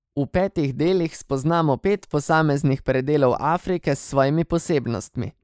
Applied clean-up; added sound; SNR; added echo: neural mask model Resemble Enhance denoiser.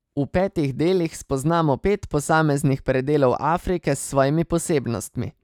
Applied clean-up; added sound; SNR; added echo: none; none; none; none.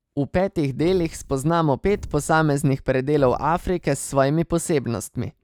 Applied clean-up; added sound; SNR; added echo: none; Explosion; 19 dB; none.